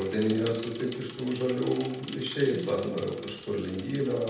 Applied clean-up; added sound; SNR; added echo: none; Bicycle; 17 dB; reverberation time 0.8 s.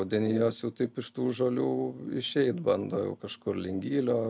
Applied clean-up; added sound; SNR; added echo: none; none; none; none.